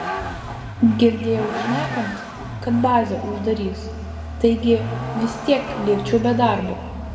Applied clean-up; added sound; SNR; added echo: none; Vehicle; 7 dB; reverberation time 1.4 s.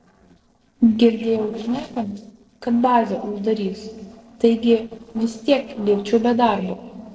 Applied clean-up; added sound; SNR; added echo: neural separator model SepFormer DNS4.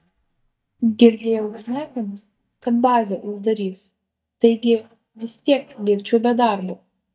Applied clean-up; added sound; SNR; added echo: neural mask model DeepFilterNet 3.